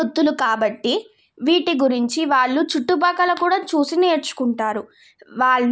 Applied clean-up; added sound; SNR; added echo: none; none; none; none.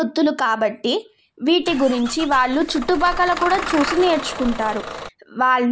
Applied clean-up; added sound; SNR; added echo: none; Engine starting / Bus; 9 dB; none.